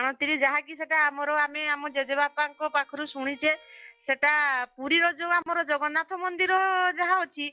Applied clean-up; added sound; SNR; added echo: classical method log-MMSE.